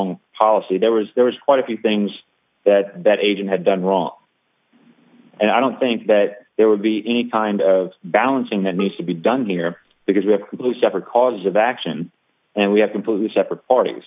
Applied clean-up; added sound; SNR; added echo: none; Bowed string instrument; 19 dB; none.